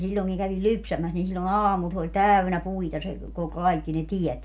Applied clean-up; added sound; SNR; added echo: none; none; none; none.